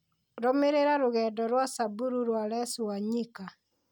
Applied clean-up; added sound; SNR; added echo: none; none; none; none.